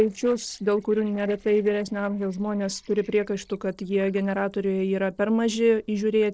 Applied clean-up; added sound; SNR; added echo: neural separator model SepFormer DNS4.